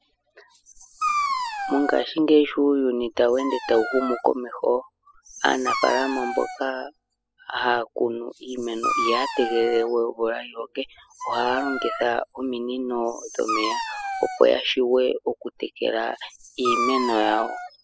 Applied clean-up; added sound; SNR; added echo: classical method spectral subtraction.